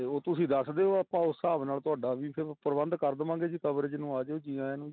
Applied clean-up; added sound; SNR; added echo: none; none; none; none.